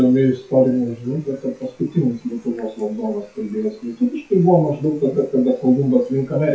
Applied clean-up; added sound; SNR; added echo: classical method WPE with log-MMSE.